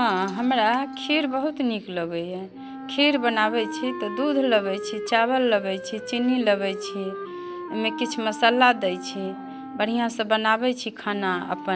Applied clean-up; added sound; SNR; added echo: none; Wind instrument, woodwind instrument; 11 dB; none.